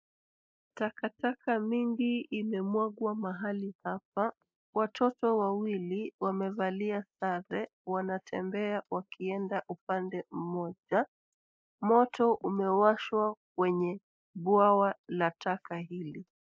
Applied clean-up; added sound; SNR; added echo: neural mask model Resemble Enhance denoiser.